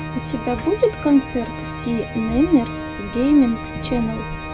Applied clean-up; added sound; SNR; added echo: none; Organ; 11 dB; none.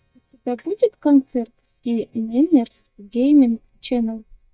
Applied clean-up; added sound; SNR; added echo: neural mask model DeepFilterNet 3.